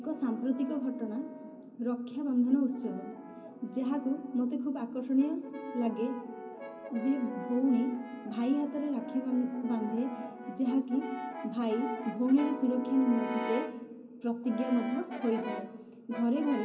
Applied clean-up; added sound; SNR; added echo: none; Brass instrument; 11 dB; reverberation time 0.3 s.